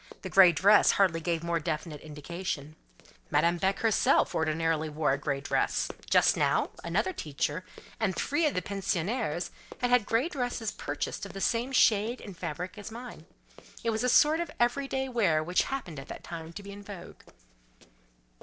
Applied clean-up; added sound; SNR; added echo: neural separator model SepFormer DNS4.